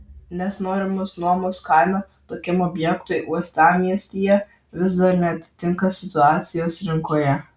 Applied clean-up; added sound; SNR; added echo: none; none; none; none.